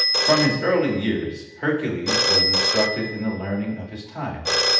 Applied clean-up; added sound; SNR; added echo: none; Telephone; -1 dB; reverberation time 0.8 s.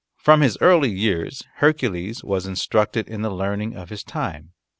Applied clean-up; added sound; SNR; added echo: none; none; none; none.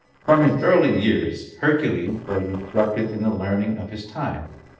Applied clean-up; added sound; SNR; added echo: neural separator model SepFormer DNS4.